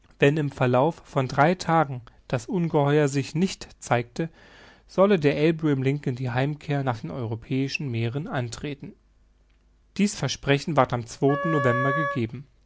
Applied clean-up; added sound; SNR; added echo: none; Wind instrument, woodwind instrument; 4 dB; none.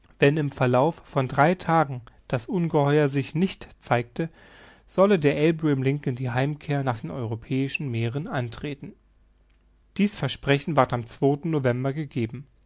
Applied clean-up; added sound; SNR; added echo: none; none; none; none.